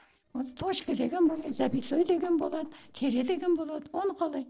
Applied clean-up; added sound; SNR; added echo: neural separator model SepFormer DNS4.